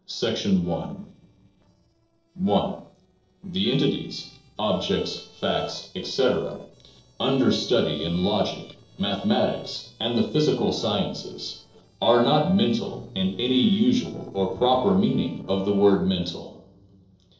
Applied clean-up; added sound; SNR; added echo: neural separator model SepFormer DNS4.